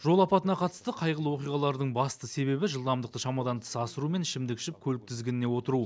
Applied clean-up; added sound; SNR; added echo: none; none; none; none.